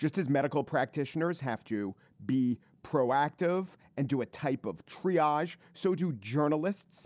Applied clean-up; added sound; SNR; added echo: none; none; none; none.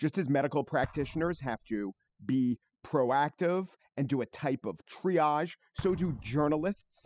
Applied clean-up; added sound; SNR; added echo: classical method spectral subtraction.